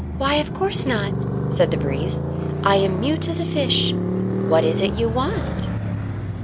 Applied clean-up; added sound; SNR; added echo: none; Motorcycle; 0 dB; none.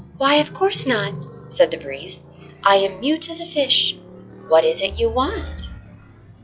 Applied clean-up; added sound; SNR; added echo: classical method log-MMSE.